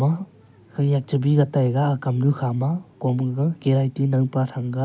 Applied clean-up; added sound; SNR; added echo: none; none; none; none.